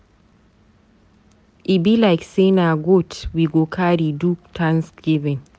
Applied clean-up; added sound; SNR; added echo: none; none; none; none.